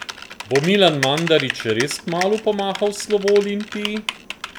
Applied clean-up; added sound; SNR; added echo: none; Typing; 10 dB; none.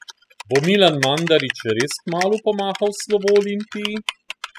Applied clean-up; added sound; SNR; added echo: classical method spectral subtraction.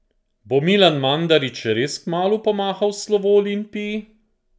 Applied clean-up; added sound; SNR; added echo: none; none; none; none.